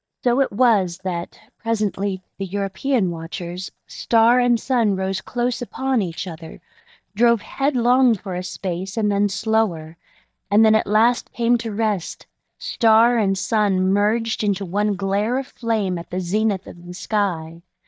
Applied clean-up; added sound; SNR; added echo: neural mask model DeepFilterNet 3.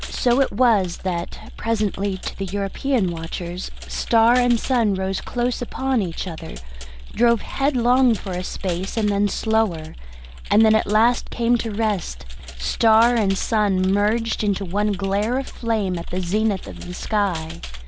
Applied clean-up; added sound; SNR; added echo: none; Computer keyboard; 20 dB; none.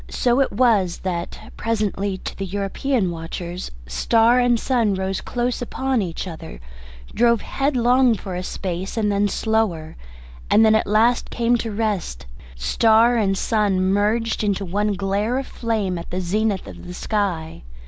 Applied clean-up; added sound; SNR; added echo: none; none; none; none.